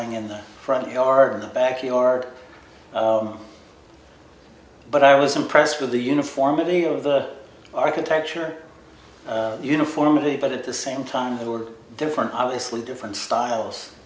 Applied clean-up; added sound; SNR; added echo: none; none; none; none.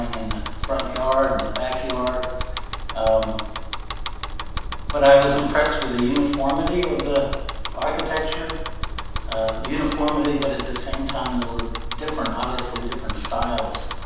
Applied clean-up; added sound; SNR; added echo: none; Bicycle; 4 dB; reverberation time 1.1 s.